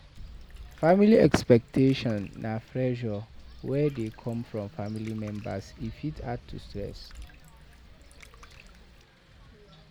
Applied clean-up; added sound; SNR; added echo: none; Water / Liquid + Wind; 20 dB; none.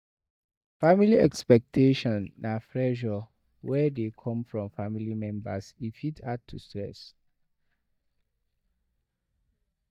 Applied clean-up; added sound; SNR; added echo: neural mask model DeepFilterNet 3.